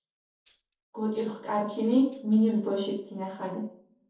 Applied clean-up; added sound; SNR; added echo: neural separator model SepFormer DNS4.